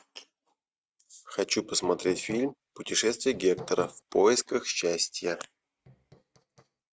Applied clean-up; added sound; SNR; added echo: neural mask model RNNoise.